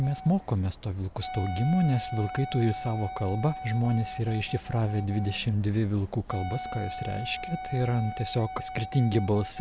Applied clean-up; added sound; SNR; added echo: none; Wind instrument, woodwind instrument; 11 dB; none.